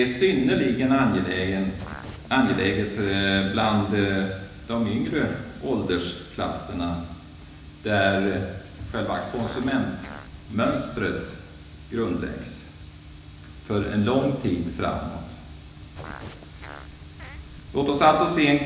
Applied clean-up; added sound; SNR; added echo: none; Fart; 18 dB; reverberation time 1.0 s.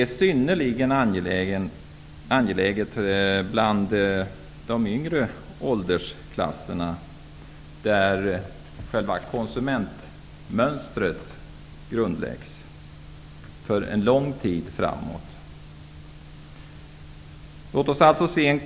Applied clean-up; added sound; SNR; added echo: none; none; none; none.